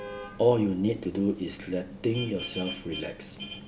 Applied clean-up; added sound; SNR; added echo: none; Vehicle horn, car horn, honking; 14 dB; none.